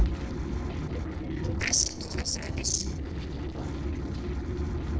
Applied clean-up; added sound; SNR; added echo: neural separator model SepFormer DNS4.